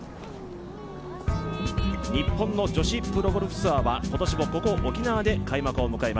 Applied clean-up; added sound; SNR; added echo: none; Wind instrument, woodwind instrument + Dog; 15 dB; none.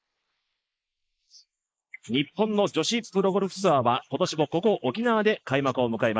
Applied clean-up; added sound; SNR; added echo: neural mask model Resemble Enhance denoiser.